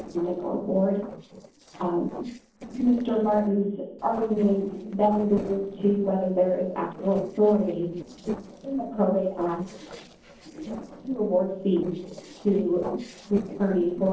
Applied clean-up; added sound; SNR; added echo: neural separator model SepFormer DNS4.